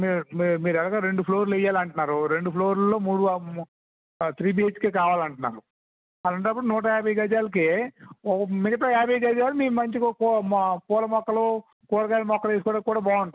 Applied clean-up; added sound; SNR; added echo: none; none; none; none.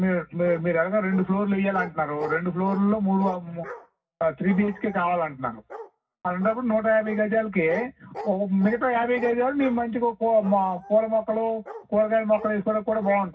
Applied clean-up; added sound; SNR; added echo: none; Bark; 18 dB; reverberation time 0.4 s.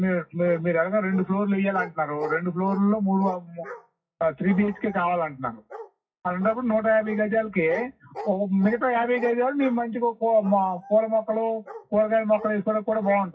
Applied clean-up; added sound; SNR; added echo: classical method WPE with log-MMSE.